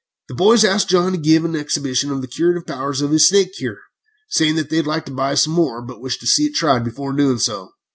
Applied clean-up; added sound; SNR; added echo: none; none; none; none.